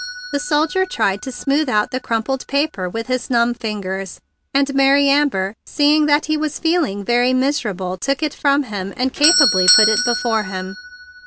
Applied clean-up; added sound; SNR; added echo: none; Doorbell; 7 dB; none.